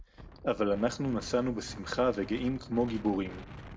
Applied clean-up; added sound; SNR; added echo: none; Wind; 15 dB; reverberation time 1.9 s.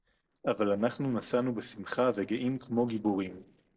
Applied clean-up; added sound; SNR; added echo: neural separator model SepFormer DNS4.